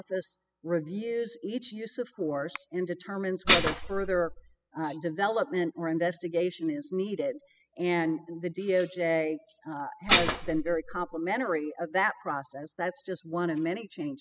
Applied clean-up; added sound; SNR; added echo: classical method spectral subtraction.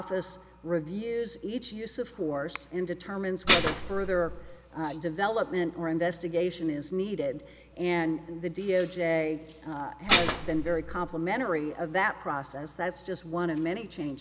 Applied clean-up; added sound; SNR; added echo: none; Dishes, pots, and pans; -4 dB; none.